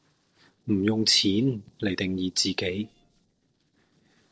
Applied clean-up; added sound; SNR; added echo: neural separator model SepFormer DNS4.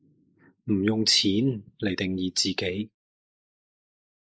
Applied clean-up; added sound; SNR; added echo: neural mask model Resemble Enhance denoiser.